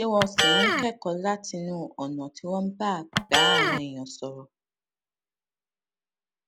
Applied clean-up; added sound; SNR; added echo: none; Electric guitar; -2 dB; none.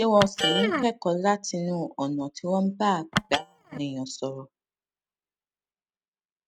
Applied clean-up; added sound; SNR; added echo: neural mask model RNNoise.